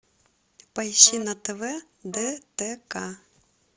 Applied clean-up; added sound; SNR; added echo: none; Wind instrument, woodwind instrument; 20 dB; none.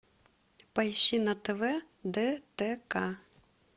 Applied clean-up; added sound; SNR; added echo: none; none; none; none.